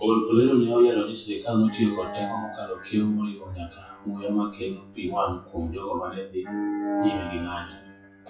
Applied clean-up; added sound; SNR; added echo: classical method WPE with log-MMSE.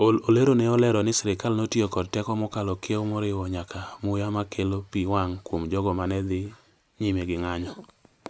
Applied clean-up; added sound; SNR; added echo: none; none; none; none.